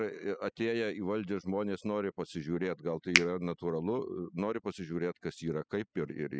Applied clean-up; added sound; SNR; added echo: classical method spectral subtraction.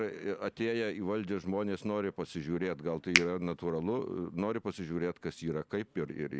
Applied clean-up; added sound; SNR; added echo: none; Finger snapping; 3 dB; none.